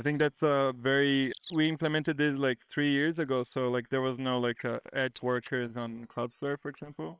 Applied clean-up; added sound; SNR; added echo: neural separator model SepFormer WHAM!.